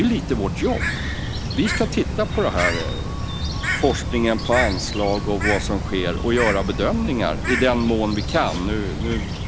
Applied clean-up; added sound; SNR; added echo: none; Bird; 2 dB; none.